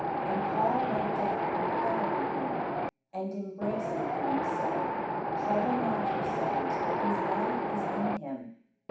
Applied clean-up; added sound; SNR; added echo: none; Wind; -4 dB; reverberation time 0.7 s.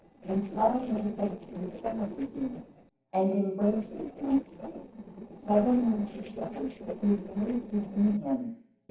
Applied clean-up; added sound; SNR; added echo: neural separator model SepFormer DNS4.